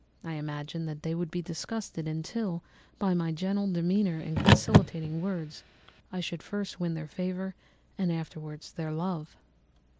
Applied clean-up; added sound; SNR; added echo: none; Car; -5 dB; none.